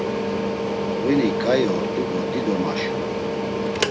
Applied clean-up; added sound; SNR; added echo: none; Mechanical fan; -2 dB; none.